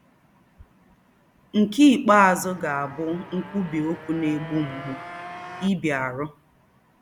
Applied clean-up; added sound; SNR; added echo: none; Motorcycle; 15 dB; none.